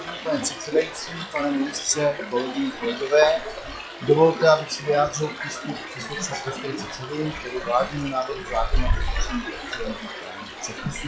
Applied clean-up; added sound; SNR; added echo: classical method log-MMSE.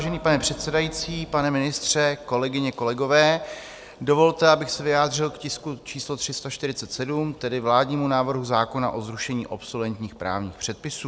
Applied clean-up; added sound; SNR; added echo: none; none; none; none.